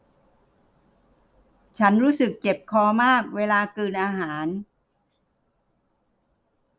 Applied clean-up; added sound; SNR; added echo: none; none; none; none.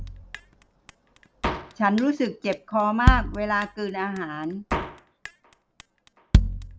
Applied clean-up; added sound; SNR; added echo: none; Drum kit; -1 dB; none.